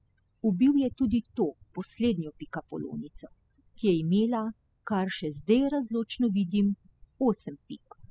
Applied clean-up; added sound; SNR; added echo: classical method spectral subtraction.